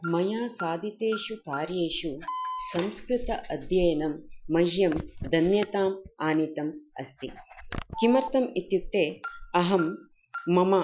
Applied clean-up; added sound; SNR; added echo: classical method Wiener filter.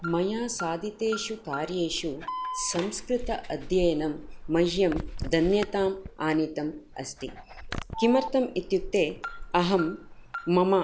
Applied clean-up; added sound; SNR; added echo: none; Alarm; 10 dB; none.